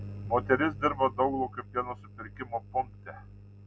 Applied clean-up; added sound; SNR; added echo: none; none; none; none.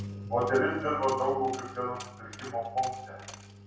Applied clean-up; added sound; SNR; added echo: none; Coin (dropping); 19 dB; reverberation time 0.7 s.